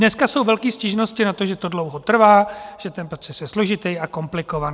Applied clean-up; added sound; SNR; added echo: none; none; none; none.